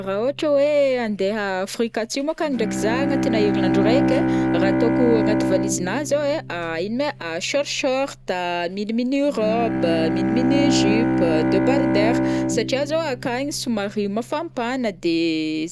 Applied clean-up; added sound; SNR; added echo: none; Bowed string instrument; 1 dB; none.